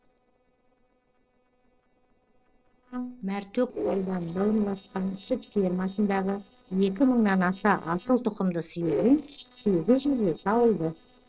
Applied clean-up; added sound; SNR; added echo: neural separator model SepFormer DNS4.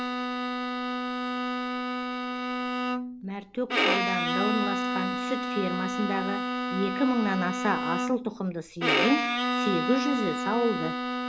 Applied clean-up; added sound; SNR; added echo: none; Bowed string instrument; -2 dB; none.